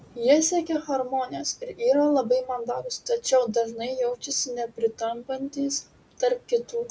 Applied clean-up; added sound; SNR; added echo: none; none; none; none.